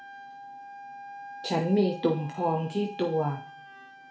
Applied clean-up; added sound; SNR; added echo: none; Wind instrument, woodwind instrument; 13 dB; reverberation time 0.4 s.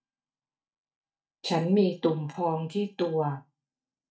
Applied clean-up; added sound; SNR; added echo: neural mask model DeepFilterNet 3.